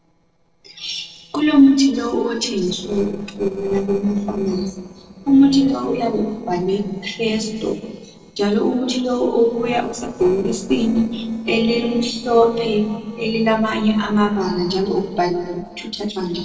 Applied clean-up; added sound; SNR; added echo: neural separator model SepFormer DNS4.